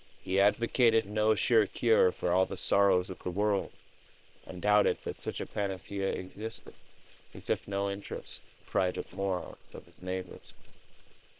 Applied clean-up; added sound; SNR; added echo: neural separator model SepFormer WHAM!.